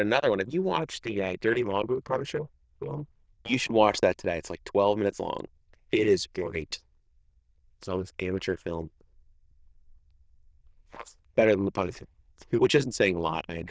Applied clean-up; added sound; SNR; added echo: neural diffusion model UNIVERSE++.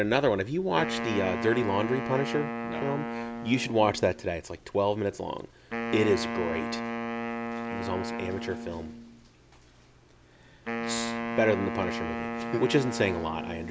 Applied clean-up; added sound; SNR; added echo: none; Wind instrument, woodwind instrument; 5 dB; none.